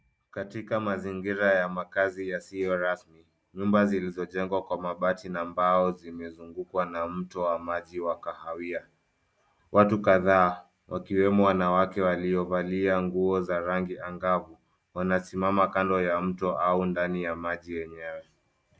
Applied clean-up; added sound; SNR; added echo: none; none; none; none.